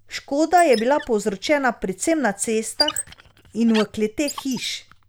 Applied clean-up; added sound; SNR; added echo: none; Squeak; 12 dB; none.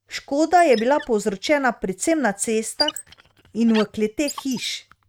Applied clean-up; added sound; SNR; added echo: neural mask model RNNoise.